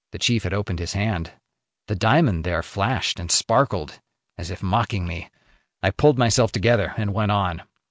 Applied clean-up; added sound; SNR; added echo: none; none; none; none.